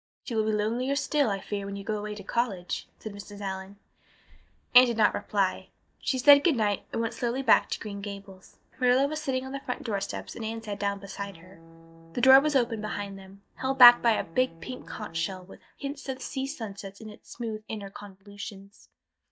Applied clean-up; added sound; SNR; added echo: neural mask model DeepFilterNet 3.